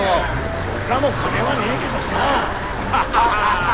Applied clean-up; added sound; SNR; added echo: none; Car + Stream; 3 dB; none.